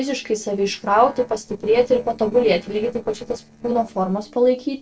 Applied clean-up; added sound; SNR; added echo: neural separator model SepFormer DNS4.